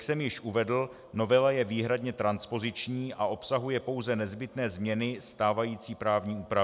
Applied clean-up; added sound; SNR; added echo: none; none; none; none.